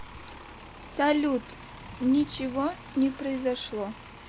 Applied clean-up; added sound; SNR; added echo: none; Bus; 15 dB; none.